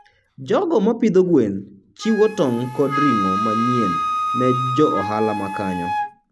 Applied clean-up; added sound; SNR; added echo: none; Wind instrument, woodwind instrument; 5 dB; none.